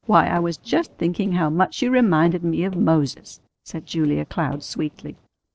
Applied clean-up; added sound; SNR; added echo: neural separator model SepFormer DNS4.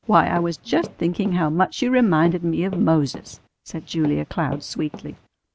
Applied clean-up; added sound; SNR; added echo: none; Walk, footsteps + Brass instrument; 17 dB; none.